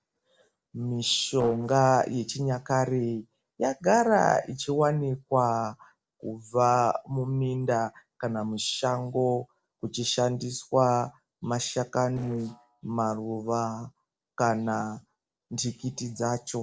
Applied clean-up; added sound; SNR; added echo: neural separator model SepFormer DNS4.